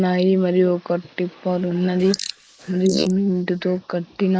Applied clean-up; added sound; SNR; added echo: neural mask model Resemble Enhance denoiser.